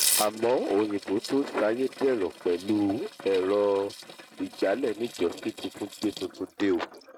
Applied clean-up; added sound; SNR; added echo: neural mask model RNNoise.